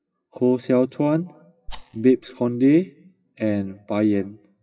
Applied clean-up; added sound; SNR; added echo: classical method WPE with log-MMSE.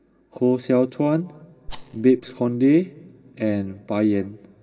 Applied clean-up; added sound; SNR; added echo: none; Rattle; 14 dB; reverberation time 2.0 s.